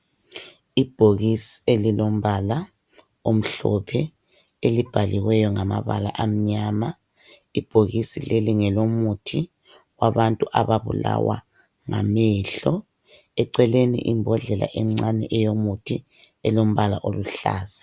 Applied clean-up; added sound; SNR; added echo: none; none; none; none.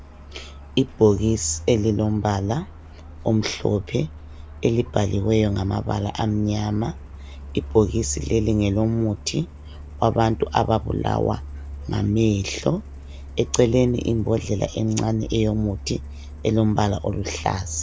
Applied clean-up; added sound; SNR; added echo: none; Truck; 13 dB; none.